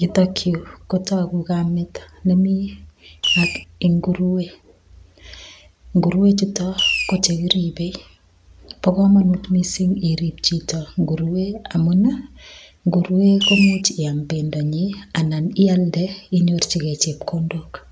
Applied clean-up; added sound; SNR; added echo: none; Fireworks; 1 dB; none.